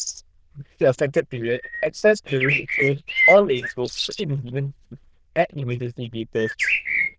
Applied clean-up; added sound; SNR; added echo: neural diffusion model UNIVERSE++.